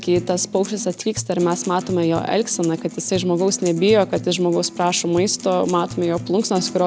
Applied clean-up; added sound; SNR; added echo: none; Acoustic guitar; 14 dB; none.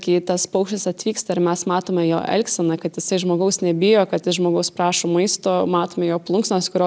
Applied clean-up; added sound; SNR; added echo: none; none; none; none.